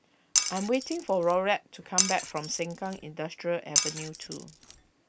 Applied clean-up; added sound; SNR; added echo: none; Glass; 0 dB; none.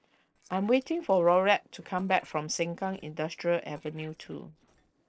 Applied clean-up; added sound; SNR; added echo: neural separator model SepFormer DNS4.